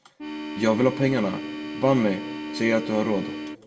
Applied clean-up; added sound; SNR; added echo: none; Organ; 8 dB; reverberation time 1.4 s.